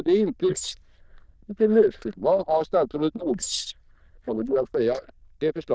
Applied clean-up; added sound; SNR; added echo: neural diffusion model UNIVERSE++.